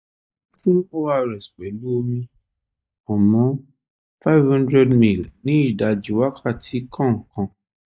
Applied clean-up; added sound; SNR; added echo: neural mask model DeepFilterNet 3.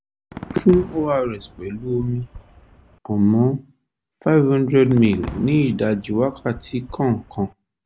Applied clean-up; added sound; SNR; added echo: none; Fireworks; 18 dB; none.